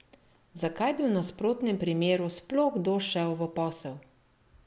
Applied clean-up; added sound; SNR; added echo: none; none; none; none.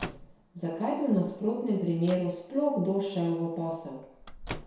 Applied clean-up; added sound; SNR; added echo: none; Microwave oven; 16 dB; reverberation time 0.7 s.